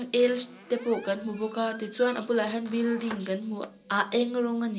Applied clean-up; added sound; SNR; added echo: none; Squeak; 18 dB; reverberation time 0.2 s.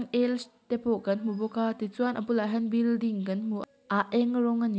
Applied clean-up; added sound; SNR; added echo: none; none; none; none.